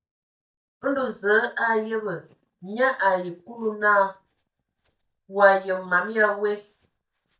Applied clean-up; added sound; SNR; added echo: neural mask model DeepFilterNet 3.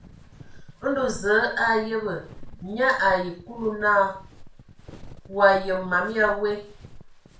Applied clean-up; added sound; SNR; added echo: none; Walk, footsteps; 17 dB; reverberation time 0.4 s.